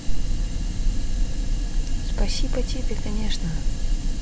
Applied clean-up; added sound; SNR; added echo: none; none; none; none.